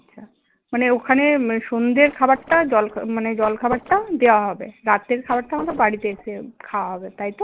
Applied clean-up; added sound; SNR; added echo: neural separator model SepFormer DNS4.